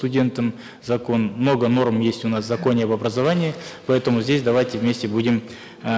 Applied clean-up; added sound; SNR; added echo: none; none; none; none.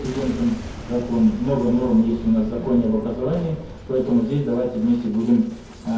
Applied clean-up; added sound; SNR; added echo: none; Boom; 14 dB; reverberation time 0.6 s.